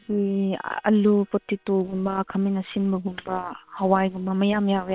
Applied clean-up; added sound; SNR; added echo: neural separator model SepFormer WHAM!.